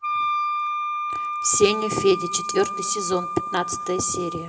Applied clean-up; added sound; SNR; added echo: none; Wind instrument, woodwind instrument; 3 dB; reverberation time 2.2 s.